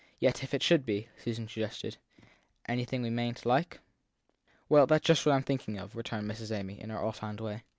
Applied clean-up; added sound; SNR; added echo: none; none; none; none.